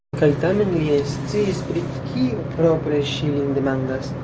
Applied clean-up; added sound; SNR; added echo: none; none; none; none.